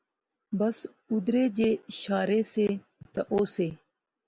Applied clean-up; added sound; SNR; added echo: none; none; none; none.